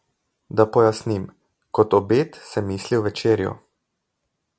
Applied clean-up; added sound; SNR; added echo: none; none; none; none.